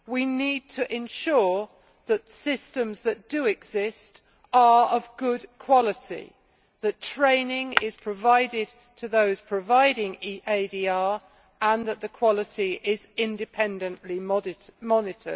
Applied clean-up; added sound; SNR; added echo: none; Shatter; 5 dB; none.